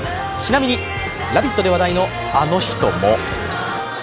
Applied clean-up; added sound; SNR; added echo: none; none; none; none.